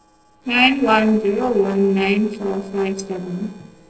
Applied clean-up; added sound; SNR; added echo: neural separator model SepFormer DNS4.